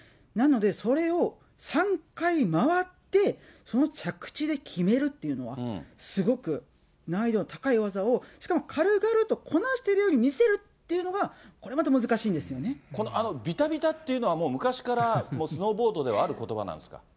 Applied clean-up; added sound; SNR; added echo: none; none; none; none.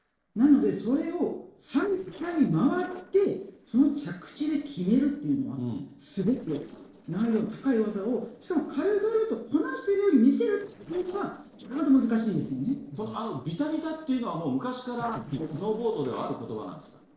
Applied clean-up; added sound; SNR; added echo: neural separator model SepFormer DNS4.